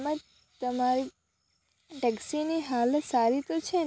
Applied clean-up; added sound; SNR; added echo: none; none; none; none.